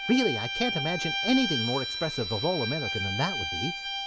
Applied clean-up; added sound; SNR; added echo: none; Bowed string instrument; 2 dB; none.